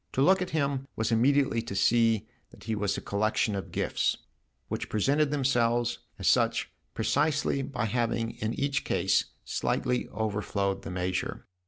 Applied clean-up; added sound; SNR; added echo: none; none; none; none.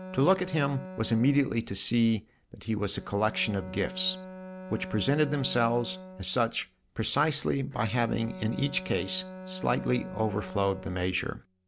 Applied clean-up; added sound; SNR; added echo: none; Bowed string instrument; 14 dB; none.